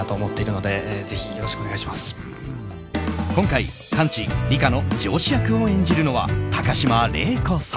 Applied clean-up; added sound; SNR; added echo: none; Cough; 14 dB; none.